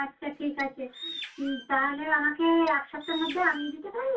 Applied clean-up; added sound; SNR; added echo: none; Bird; 14 dB; reverberation time 0.1 s.